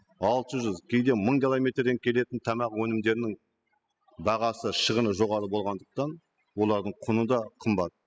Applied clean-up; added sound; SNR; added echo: classical method spectral subtraction.